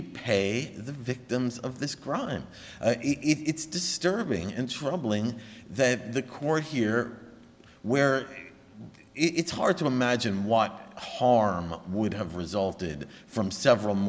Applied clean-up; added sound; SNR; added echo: none; none; none; none.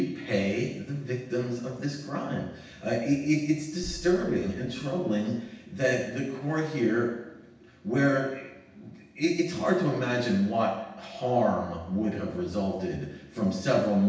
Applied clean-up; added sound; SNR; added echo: none; Boom; 18 dB; reverberation time 0.9 s.